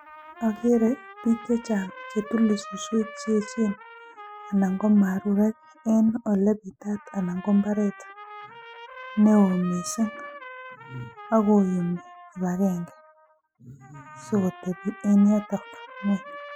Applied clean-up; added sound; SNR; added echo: classical method spectral subtraction.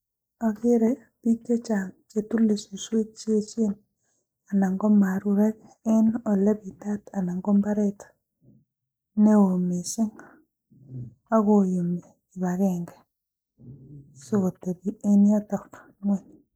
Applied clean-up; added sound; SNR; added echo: neural mask model Resemble Enhance denoiser.